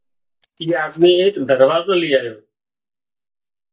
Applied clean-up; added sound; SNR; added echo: neural mask model DeepFilterNet 3.